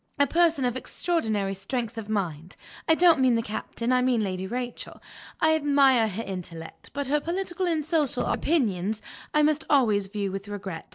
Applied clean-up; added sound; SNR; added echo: neural separator model SepFormer DNS4.